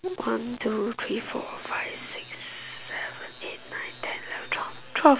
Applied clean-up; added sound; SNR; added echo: none; none; none; none.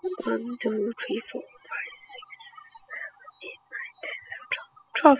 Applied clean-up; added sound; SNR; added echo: classical method spectral subtraction.